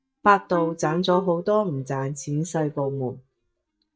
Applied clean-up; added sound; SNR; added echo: neural mask model DeepFilterNet 3.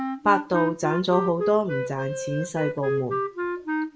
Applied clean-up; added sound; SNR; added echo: none; Wind instrument, woodwind instrument; 2 dB; reverberation time 0.3 s.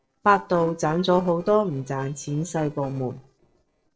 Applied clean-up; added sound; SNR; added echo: neural separator model SepFormer DNS4.